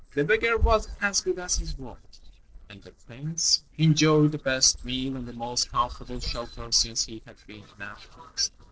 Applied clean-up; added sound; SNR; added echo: neural separator model SepFormer DNS4.